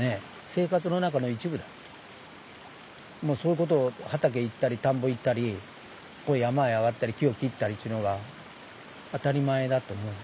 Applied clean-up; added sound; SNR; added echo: none; none; none; none.